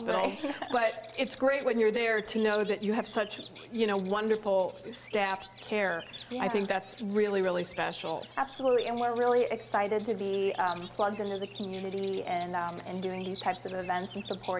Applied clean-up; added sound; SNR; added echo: none; Bird vocalization, bird call, bird song; 15 dB; none.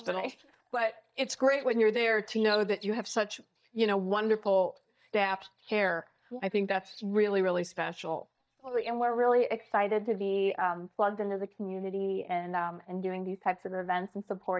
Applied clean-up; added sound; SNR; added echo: neural mask model DeepFilterNet 3.